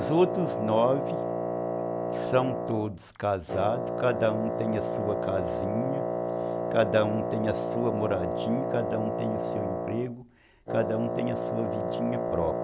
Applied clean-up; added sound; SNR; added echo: none; Wind instrument, woodwind instrument; 1 dB; none.